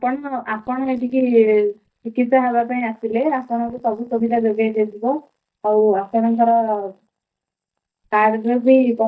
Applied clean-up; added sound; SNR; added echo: neural mask model DeepFilterNet 3.